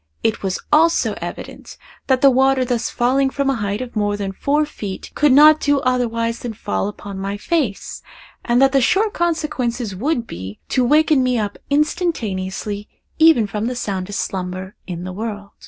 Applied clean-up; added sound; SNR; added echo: none; none; none; none.